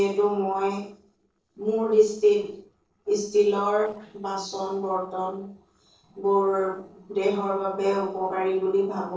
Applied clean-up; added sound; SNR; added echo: neural separator model SepFormer DNS4.